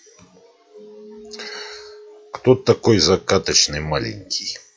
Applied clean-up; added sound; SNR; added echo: classical method log-MMSE.